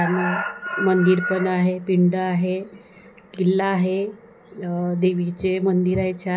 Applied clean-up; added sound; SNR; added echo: none; none; none; none.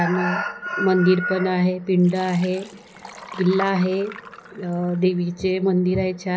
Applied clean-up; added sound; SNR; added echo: none; Liquid; 20 dB; none.